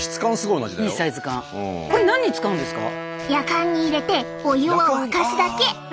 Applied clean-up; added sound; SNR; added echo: none; Wind instrument, woodwind instrument; 11 dB; none.